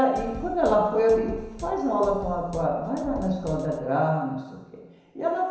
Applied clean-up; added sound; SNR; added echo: none; Drum kit; 14 dB; reverberation time 1.0 s.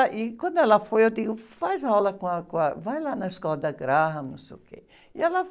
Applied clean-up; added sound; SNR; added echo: none; none; none; none.